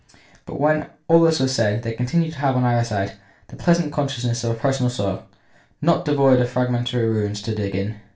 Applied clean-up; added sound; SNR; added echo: none; none; none; reverberation time 0.3 s.